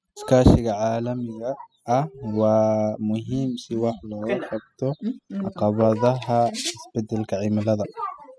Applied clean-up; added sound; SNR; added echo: classical method spectral subtraction.